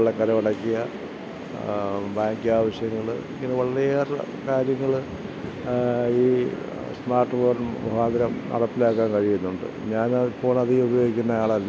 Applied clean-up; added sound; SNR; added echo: none; none; none; none.